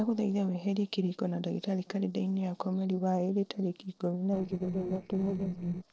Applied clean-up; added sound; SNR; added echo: neural separator model SepFormer DNS4.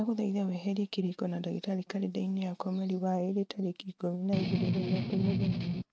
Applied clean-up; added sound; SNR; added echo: neural mask model RNNoise.